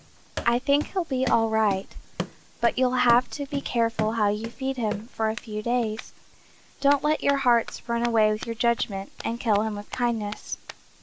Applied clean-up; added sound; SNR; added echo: none; Run; 13 dB; none.